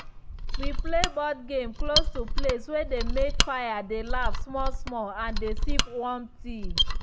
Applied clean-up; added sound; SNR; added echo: none; Mechanisms; -4 dB; none.